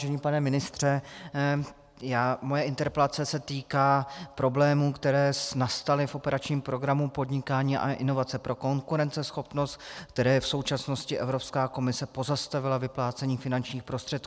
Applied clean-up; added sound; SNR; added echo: none; none; none; none.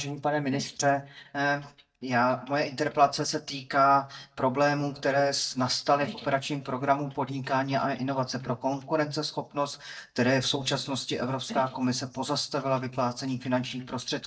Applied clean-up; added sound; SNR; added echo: neural mask model DeepFilterNet 3.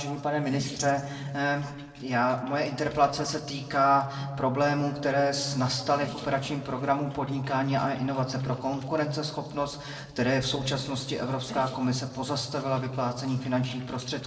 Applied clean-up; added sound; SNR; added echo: neural separator model SepFormer DNS4.